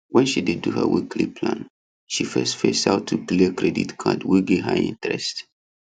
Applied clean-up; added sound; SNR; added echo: none; none; none; none.